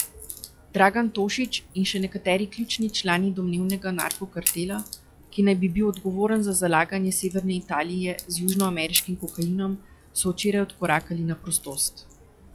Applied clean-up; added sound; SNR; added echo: classical method log-MMSE.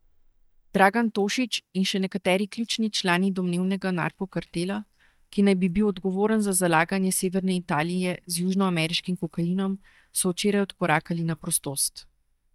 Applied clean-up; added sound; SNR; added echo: neural mask model DeepFilterNet 3.